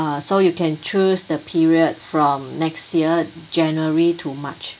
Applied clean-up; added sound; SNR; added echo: none; none; none; none.